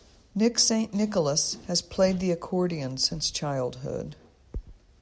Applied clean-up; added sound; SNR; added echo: none; none; none; none.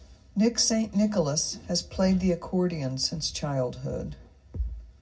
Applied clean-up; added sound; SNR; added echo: none; none; none; reverberation time 0.4 s.